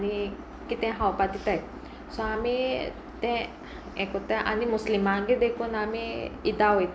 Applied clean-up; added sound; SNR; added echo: none; none; none; none.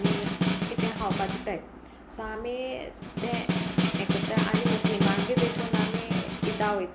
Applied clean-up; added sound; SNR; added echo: none; Snare drum; -4 dB; none.